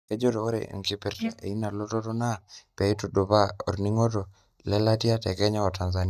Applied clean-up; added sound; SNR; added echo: neural mask model DeepFilterNet 3.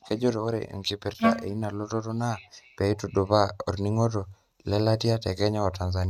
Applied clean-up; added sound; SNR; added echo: neural mask model RNNoise.